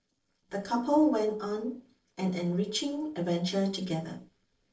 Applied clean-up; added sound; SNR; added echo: neural separator model SepFormer DNS4.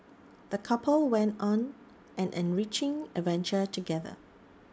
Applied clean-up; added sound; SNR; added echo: none; none; none; none.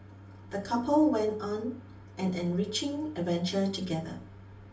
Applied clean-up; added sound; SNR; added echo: none; Organ; 19 dB; reverberation time 0.3 s.